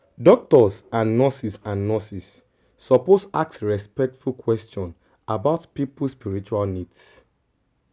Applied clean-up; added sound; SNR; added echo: none; none; none; none.